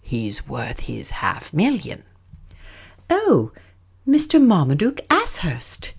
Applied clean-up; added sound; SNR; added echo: none; none; none; none.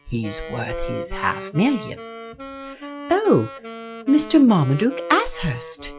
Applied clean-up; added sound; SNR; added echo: classical method log-MMSE.